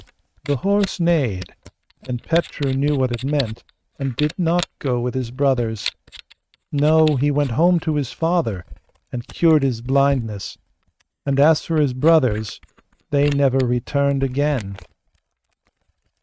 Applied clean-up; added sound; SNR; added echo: neural mask model RNNoise.